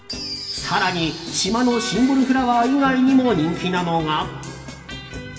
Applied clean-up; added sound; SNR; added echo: none; none; none; reverberation time 2.1 s.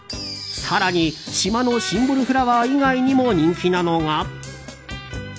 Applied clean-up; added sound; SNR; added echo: none; none; none; none.